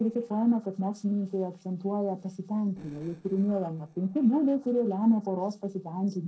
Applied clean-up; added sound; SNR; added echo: neural separator model SepFormer DNS4.